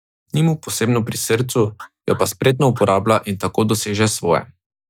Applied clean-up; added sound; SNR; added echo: neural mask model DeepFilterNet 3.